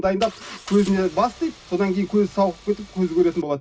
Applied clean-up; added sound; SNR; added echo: none; Engine; 19 dB; reverberation time 0.4 s.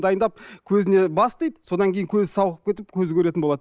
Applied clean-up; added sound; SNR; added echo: none; none; none; none.